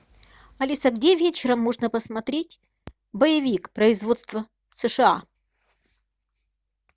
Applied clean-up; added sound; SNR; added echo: none; none; none; none.